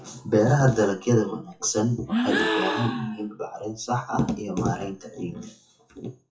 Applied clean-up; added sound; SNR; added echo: classical method WPE with log-MMSE.